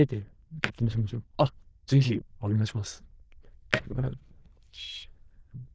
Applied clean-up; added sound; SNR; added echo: neural diffusion model UNIVERSE++.